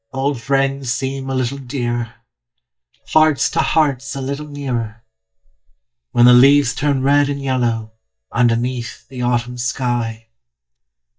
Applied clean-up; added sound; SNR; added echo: neural mask model DeepFilterNet 3.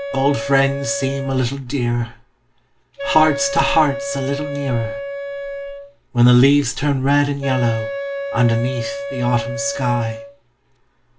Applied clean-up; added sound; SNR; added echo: none; Wind instrument, woodwind instrument; 8 dB; reverberation time 0.2 s.